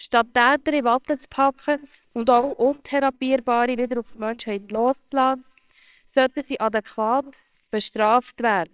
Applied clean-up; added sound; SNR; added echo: neural separator model SepFormer WHAMR!.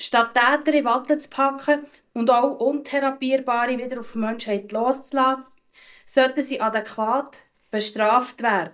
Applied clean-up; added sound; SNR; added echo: neural mask model DeepFilterNet 3.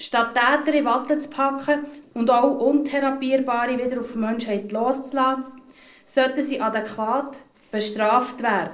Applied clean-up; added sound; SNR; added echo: neural separator model SepFormer DNS4.